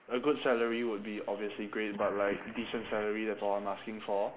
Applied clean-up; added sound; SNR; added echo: neural mask model Resemble Enhance denoiser.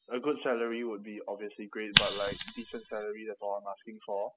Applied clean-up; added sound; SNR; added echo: classical method spectral subtraction.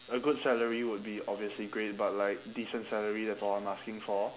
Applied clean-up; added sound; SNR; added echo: none; none; none; none.